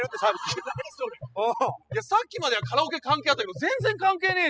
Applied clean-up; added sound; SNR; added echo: classical method spectral subtraction.